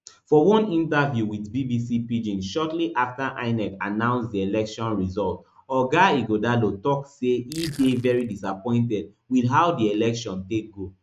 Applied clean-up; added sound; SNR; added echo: neural mask model RNNoise.